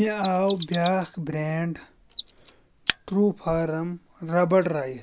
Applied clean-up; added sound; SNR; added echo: none; Mechanisms; 14 dB; none.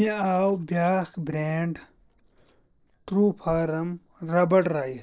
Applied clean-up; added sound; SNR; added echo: neural separator model SepFormer DNS4.